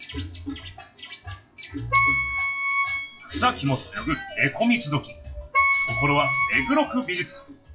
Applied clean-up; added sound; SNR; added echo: classical method WPE with log-MMSE.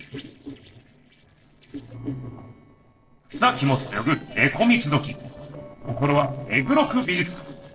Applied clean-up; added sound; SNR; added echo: neural separator model SepFormer DNS4.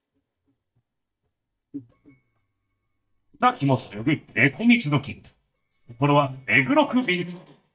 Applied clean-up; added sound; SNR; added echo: neural mask model DeepFilterNet 3.